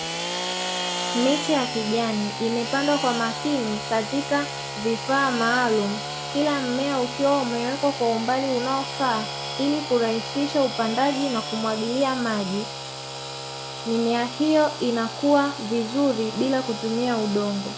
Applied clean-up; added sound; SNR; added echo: none; Sawing / Engine; 7 dB; none.